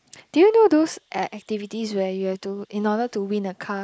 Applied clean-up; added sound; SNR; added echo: neural mask model Resemble Enhance denoiser.